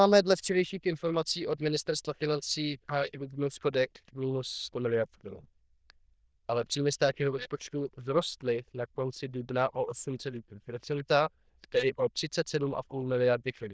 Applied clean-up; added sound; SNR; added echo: neural diffusion model UNIVERSE++.